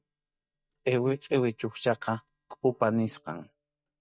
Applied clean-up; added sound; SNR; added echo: neural mask model DeepFilterNet 3.